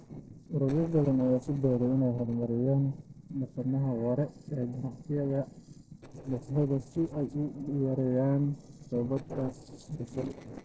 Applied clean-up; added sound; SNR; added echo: neural separator model SepFormer DNS4.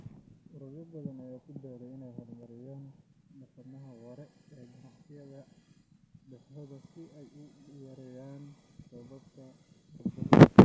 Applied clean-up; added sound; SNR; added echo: none; none; none; none.